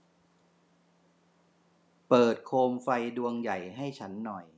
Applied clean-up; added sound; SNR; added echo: none; none; none; none.